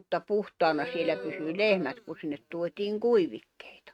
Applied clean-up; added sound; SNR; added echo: neural mask model RNNoise.